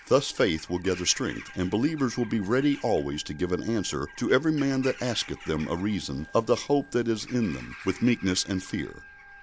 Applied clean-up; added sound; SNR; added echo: none; Bird vocalization, bird call, bird song / Crow + Organ; 19 dB; none.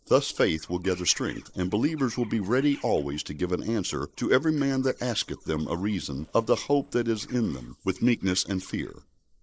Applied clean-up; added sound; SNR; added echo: neural mask model Resemble Enhance denoiser.